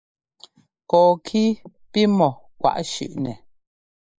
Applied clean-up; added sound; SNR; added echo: neural mask model Resemble Enhance denoiser.